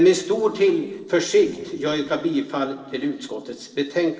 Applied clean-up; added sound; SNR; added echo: neural separator model SepFormer DNS4.